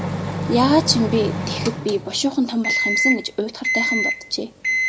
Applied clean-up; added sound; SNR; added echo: none; Microwave oven; 2 dB; none.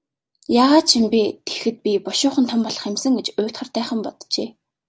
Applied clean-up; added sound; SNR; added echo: none; none; none; none.